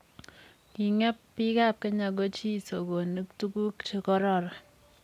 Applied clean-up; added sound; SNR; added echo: none; none; none; none.